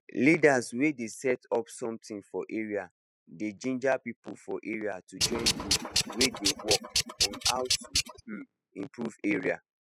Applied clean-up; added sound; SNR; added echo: classical method spectral subtraction.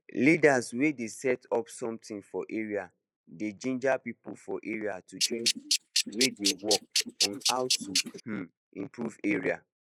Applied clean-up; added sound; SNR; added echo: neural mask model Resemble Enhance denoiser.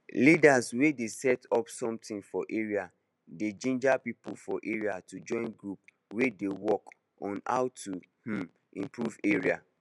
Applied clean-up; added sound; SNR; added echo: none; none; none; none.